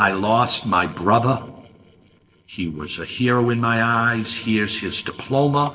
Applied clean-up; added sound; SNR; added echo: neural separator model SepFormer DNS4.